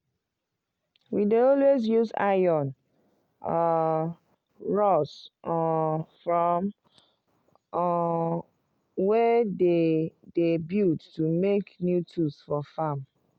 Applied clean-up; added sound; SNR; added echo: none; none; none; none.